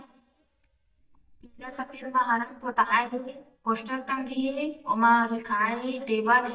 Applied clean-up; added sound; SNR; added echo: neural mask model DeepFilterNet 3.